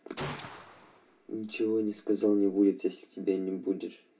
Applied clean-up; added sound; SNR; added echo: none; Gunshot, gunfire; 14 dB; reverberation time 0.2 s.